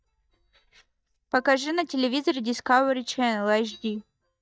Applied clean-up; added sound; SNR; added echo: neural mask model DeepFilterNet 3.